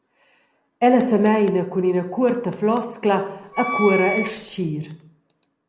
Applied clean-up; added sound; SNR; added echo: none; Wind instrument, woodwind instrument; 7 dB; none.